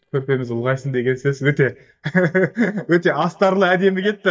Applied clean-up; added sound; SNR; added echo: neural mask model DeepFilterNet 3.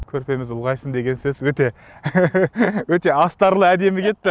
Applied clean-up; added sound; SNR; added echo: none; none; none; none.